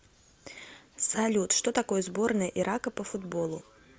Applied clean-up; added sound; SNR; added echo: none; none; none; none.